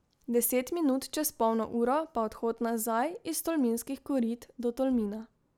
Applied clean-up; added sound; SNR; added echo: none; none; none; none.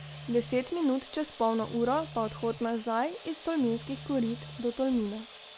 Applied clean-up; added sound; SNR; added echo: none; Sawing + Telephone; 14 dB; none.